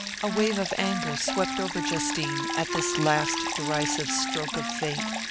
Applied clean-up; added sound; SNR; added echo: none; Wind instrument, woodwind instrument + Stream; 1 dB; none.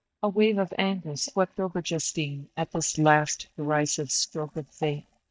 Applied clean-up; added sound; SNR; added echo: neural mask model DeepFilterNet 3.